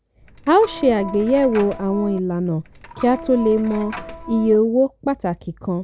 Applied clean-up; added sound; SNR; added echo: none; Coin (dropping) + Organ; 14 dB; none.